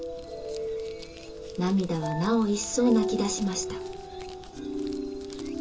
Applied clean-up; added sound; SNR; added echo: none; Crumpling, crinkling; 18 dB; reverberation time 0.2 s.